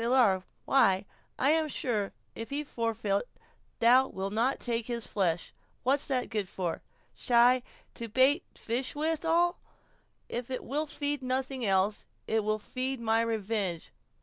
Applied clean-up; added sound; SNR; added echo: none; none; none; none.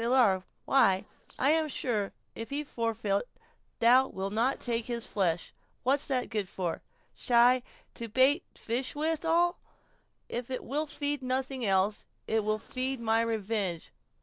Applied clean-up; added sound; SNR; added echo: neural separator model SepFormer DNS4.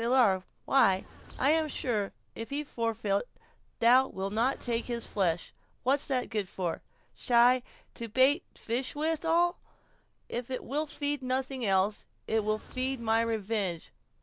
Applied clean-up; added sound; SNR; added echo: none; Bird; 18 dB; none.